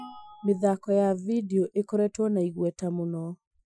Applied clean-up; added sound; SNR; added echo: classical method Wiener filter.